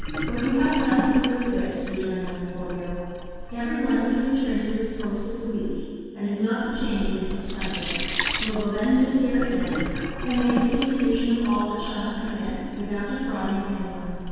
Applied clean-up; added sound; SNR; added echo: none; Sink (filling or washing); 6 dB; reverberation time 2.1 s.